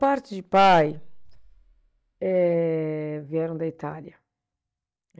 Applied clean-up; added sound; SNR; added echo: neural mask model DeepFilterNet 3.